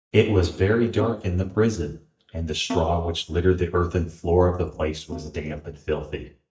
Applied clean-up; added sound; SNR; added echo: neural mask model DeepFilterNet 3.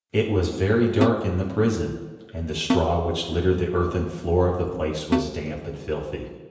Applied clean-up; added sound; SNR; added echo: none; Snare drum; 7 dB; reverberation time 1.0 s.